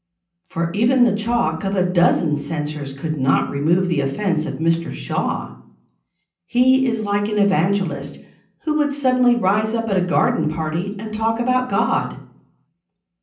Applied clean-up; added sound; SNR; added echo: none; none; none; reverberation time 0.6 s.